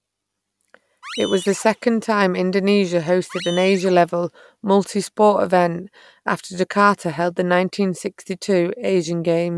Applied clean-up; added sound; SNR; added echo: none; Animal; 17 dB; none.